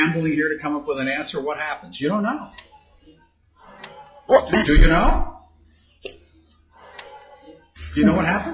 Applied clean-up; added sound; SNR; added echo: classical method log-MMSE.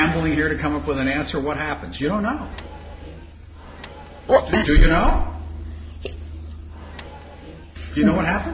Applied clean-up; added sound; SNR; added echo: none; Microwave oven; 20 dB; none.